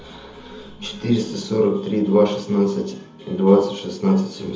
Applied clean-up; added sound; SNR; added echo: none; none; none; reverberation time 0.7 s.